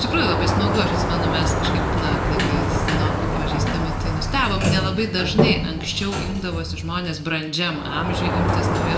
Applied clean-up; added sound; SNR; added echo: none; Sliding door; -3 dB; reverberation time 0.7 s.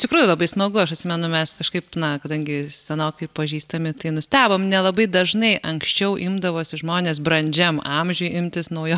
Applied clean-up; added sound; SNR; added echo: none; none; none; none.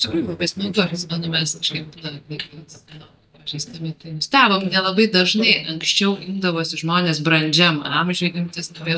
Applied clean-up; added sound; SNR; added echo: neural mask model DeepFilterNet 3.